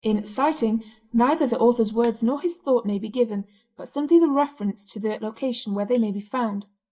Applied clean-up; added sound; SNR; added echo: neural mask model DeepFilterNet 3.